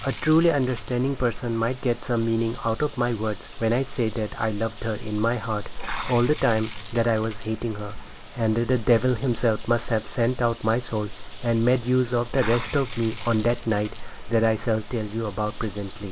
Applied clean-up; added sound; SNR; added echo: none; Bathtub (filling or washing) / Water; 12 dB; none.